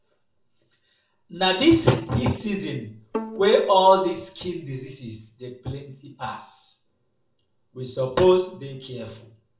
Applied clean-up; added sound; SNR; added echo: none; Bowed string instrument; 13 dB; reverberation time 0.3 s.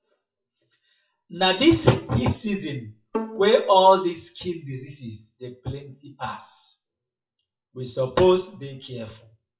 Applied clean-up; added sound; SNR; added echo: classical method WPE with log-MMSE.